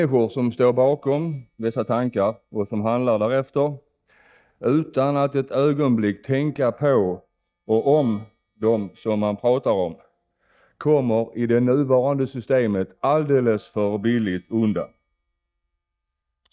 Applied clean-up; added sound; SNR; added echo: neural mask model DeepFilterNet 3.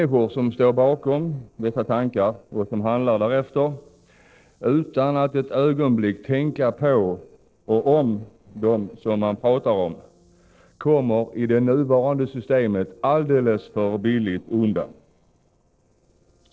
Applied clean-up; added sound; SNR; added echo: neural separator model SepFormer DNS4.